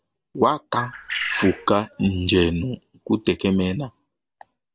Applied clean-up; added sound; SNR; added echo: none; Bird; 6 dB; none.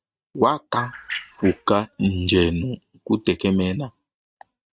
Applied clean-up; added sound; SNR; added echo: neural mask model RNNoise.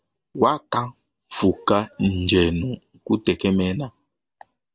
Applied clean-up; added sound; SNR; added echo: none; none; none; none.